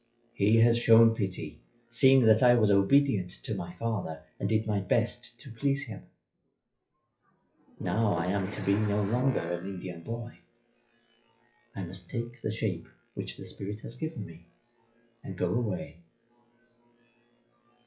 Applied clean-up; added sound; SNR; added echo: classical method WPE with log-MMSE.